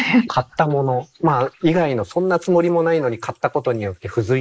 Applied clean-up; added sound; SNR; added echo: neural mask model Resemble Enhance denoiser.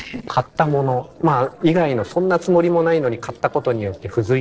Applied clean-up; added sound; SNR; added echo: neural separator model SepFormer DNS4.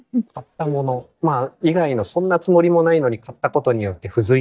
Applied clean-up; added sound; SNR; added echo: neural mask model DeepFilterNet 3.